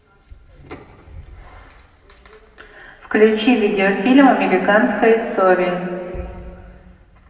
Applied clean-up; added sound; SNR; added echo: none; none; none; reverberation time 2.0 s.